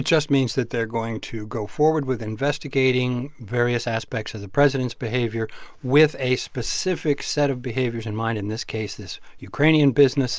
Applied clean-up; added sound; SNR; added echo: none; none; none; none.